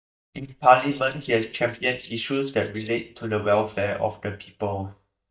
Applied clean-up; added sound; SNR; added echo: neural mask model DeepFilterNet 3.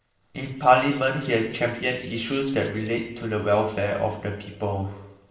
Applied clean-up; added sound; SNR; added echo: neural separator model SepFormer DNS4.